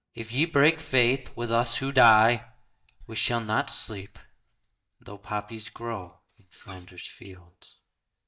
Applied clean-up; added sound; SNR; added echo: neural mask model DeepFilterNet 3.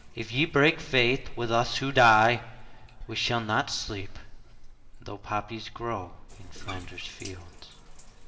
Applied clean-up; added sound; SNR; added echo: none; Bathtub (filling or washing); 13 dB; reverberation time 1.0 s.